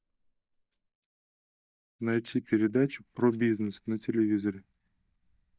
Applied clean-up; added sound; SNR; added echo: neural mask model DeepFilterNet 3.